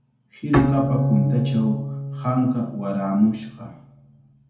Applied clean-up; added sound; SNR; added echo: none; Bowed string instrument; 2 dB; reverberation time 2.1 s.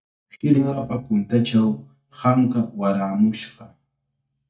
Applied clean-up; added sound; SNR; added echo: neural mask model DeepFilterNet 3.